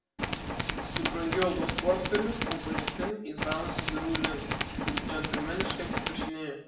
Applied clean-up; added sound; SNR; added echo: none; Tools; -4 dB; reverberation time 0.7 s.